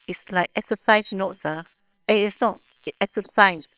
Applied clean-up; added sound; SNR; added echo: neural separator model SepFormer WHAMR!.